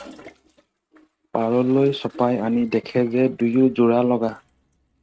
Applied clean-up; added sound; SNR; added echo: neural mask model RNNoise.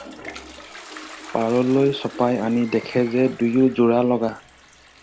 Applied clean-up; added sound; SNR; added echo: none; Toilet flush; 18 dB; none.